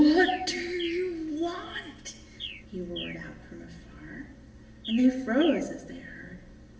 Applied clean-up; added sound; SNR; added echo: none; Bird; 16 dB; reverberation time 0.9 s.